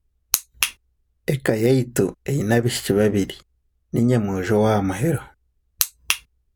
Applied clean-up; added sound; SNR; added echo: none; none; none; none.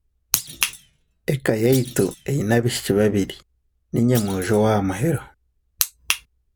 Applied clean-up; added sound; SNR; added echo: none; Thump, thud; 16 dB; none.